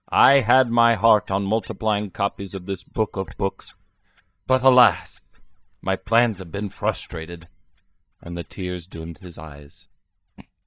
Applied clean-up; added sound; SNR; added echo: neural mask model DeepFilterNet 3.